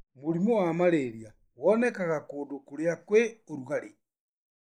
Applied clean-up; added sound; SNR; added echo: neural mask model Resemble Enhance denoiser.